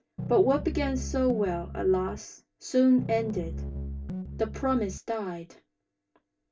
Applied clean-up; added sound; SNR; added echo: none; Piano; 7 dB; reverberation time 0.2 s.